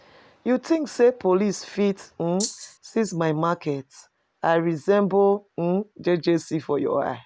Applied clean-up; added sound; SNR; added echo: none; Rattle (instrument); 3 dB; none.